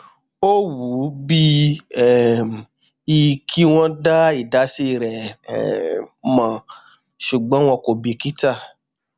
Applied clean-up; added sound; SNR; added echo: none; none; none; none.